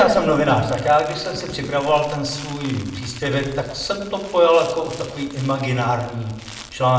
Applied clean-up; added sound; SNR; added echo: none; Crumpling, crinkling; 20 dB; reverberation time 0.7 s.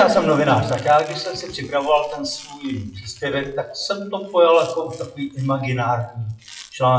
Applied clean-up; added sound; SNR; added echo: classical method WPE with log-MMSE.